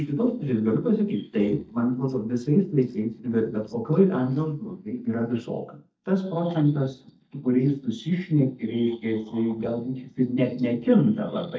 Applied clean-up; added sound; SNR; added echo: neural mask model DeepFilterNet 3.